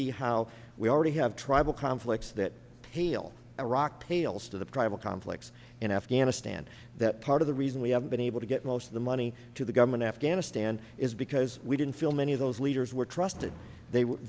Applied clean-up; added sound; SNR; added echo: none; none; none; none.